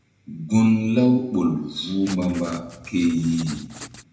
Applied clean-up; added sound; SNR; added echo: none; Writing; 17 dB; reverberation time 0.8 s.